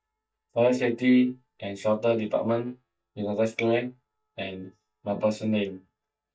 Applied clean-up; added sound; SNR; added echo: neural mask model DeepFilterNet 3.